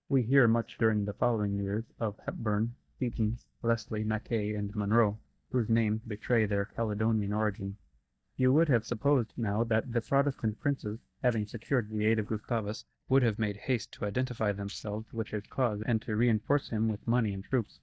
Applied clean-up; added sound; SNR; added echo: neural mask model DeepFilterNet 3.